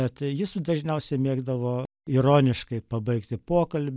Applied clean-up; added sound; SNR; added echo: none; none; none; none.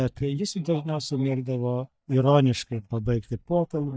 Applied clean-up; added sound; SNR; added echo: neural mask model DeepFilterNet 3.